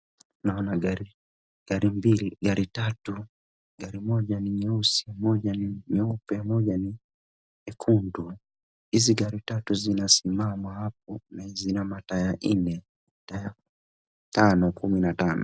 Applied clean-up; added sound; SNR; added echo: none; none; none; none.